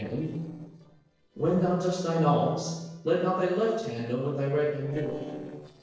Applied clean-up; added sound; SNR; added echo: neural separator model SepFormer DNS4.